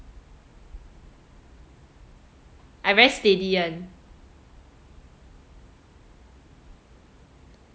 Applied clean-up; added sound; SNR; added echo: none; none; none; none.